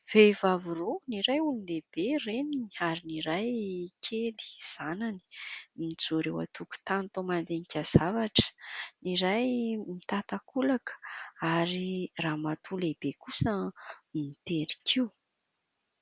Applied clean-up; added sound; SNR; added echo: none; none; none; none.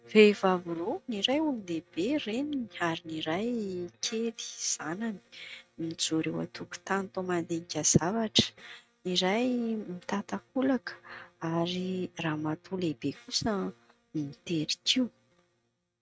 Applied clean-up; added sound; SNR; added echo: neural mask model RNNoise.